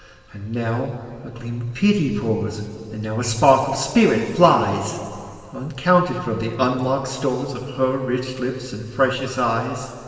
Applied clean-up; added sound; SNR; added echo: none; none; none; reverberation time 2.3 s.